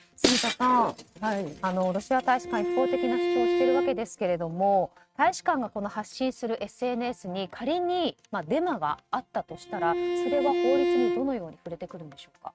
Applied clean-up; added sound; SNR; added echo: neural mask model RNNoise.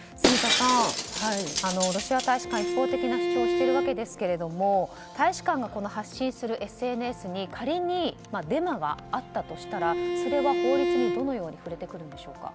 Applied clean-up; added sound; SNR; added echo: none; Bowed string instrument + Shatter; -1 dB; none.